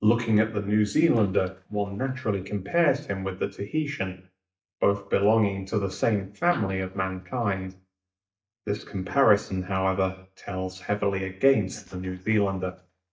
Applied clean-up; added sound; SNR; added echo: neural mask model DeepFilterNet 3.